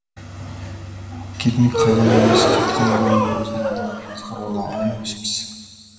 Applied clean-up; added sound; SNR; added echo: none; Gasp; -1 dB; reverberation time 2.4 s.